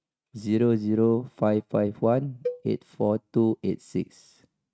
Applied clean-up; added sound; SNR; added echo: neural mask model RNNoise.